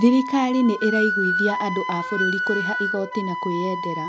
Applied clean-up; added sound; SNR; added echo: none; Wind instrument, woodwind instrument; 3 dB; none.